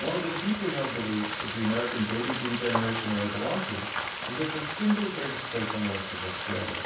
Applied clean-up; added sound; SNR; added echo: none; Frying (food); 2 dB; reverberation time 0.7 s.